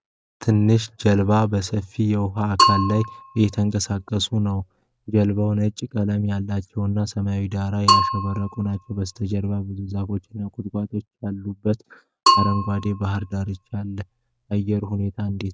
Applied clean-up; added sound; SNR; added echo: none; Bell / Percussion; 3 dB; none.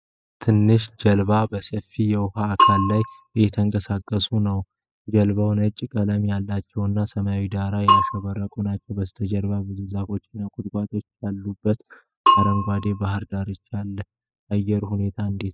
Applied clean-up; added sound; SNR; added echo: classical method spectral subtraction.